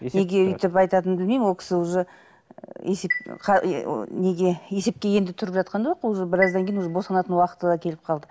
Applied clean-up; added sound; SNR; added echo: none; Chime; 12 dB; none.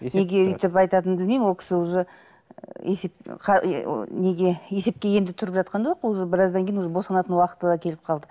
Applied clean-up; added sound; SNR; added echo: none; none; none; none.